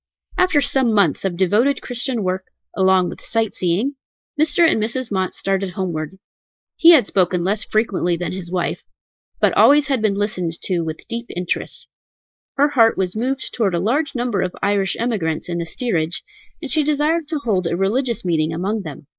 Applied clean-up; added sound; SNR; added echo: neural mask model Resemble Enhance denoiser.